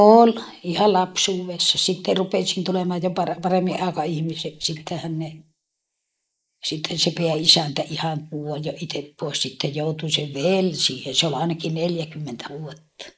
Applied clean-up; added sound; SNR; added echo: neural mask model Resemble Enhance denoiser.